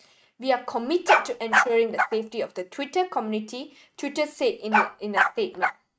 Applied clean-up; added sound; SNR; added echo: neural mask model RNNoise.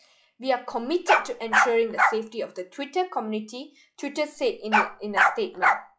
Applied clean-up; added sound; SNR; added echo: classical method log-MMSE.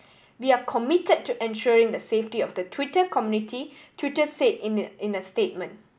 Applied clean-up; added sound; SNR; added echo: none; none; none; none.